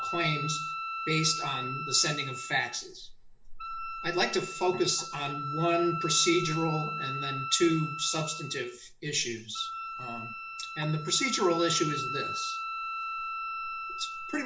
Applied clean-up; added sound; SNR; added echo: none; Wind instrument, woodwind instrument; 5 dB; reverberation time 0.2 s.